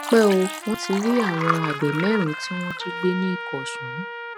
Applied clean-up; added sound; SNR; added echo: none; Trumpet + Liquid; 6 dB; none.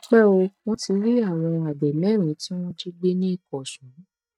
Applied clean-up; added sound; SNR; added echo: neural mask model DeepFilterNet 3.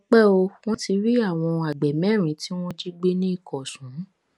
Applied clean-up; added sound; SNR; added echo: none; none; none; none.